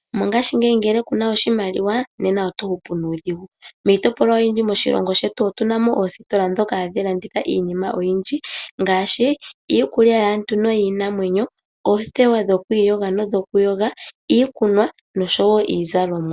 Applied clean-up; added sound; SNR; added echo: none; none; none; none.